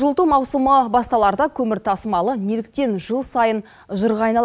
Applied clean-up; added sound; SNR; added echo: none; none; none; none.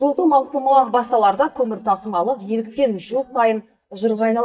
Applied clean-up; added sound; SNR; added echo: neural mask model DeepFilterNet 3.